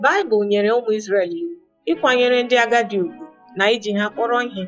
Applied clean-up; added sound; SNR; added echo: classical method log-MMSE.